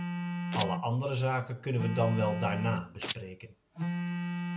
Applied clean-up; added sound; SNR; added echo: none; Telephone + Domestic sounds, home sounds; 2 dB; none.